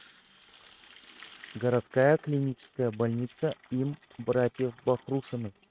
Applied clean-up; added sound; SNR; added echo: neural mask model RNNoise.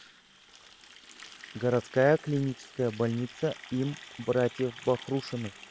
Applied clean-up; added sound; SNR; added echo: none; Water tap, faucet; 18 dB; none.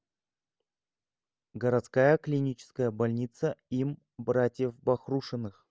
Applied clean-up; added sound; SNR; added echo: none; none; none; none.